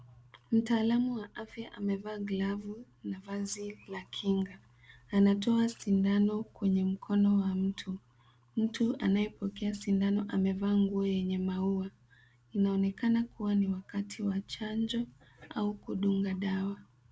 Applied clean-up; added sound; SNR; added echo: none; none; none; none.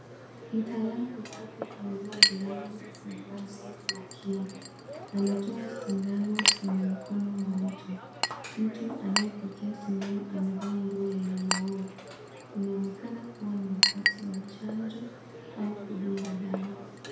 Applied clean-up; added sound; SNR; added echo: none; Chink, clink; 1 dB; reverberation time 0.7 s.